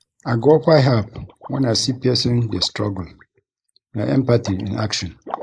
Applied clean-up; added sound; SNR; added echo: neural mask model Resemble Enhance denoiser.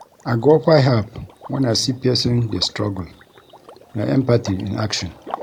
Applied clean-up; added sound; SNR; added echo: none; Liquid; 20 dB; none.